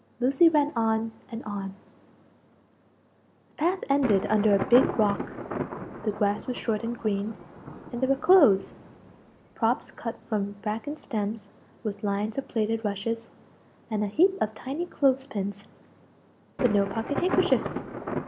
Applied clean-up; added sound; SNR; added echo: none; Thunder; 10 dB; none.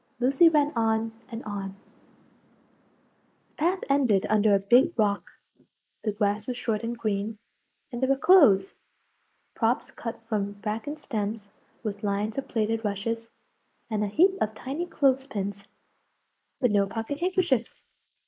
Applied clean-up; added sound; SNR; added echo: neural mask model Resemble Enhance denoiser.